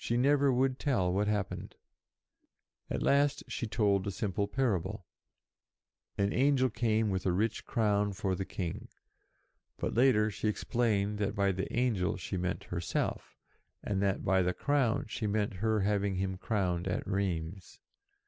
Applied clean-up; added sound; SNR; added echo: none; none; none; none.